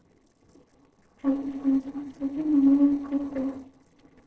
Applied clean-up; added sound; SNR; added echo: neural separator model SepFormer DNS4.